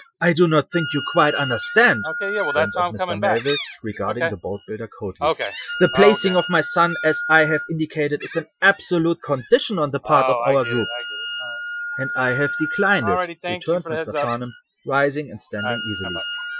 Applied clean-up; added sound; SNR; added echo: classical method Wiener filter.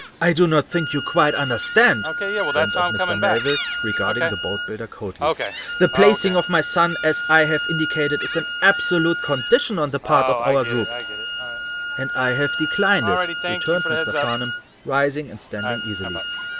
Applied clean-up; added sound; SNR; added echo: none; Gull, seagull + Wind instrument, woodwind instrument; 3 dB; none.